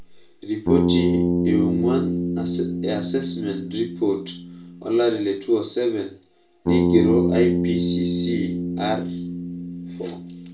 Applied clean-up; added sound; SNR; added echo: none; Bass guitar; -1 dB; reverberation time 0.3 s.